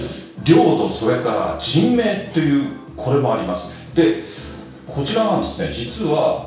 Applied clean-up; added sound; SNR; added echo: none; none; none; reverberation time 0.6 s.